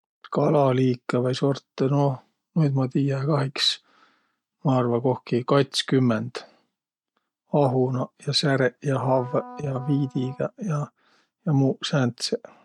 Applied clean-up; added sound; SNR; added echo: neural mask model RNNoise.